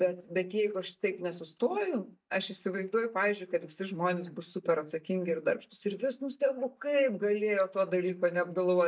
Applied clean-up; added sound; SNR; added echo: neural mask model DeepFilterNet 3.